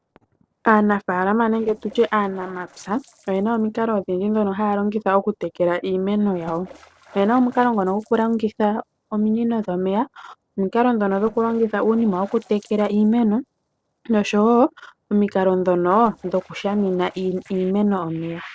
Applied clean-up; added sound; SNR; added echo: neural separator model SepFormer DNS4.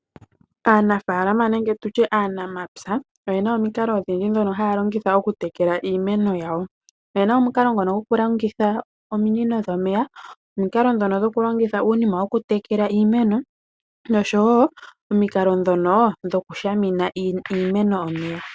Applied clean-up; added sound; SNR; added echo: none; none; none; none.